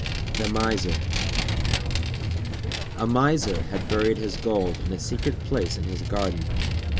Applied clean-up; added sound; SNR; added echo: none; Vehicle; -1 dB; none.